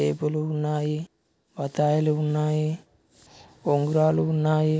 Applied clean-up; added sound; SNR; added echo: none; none; none; none.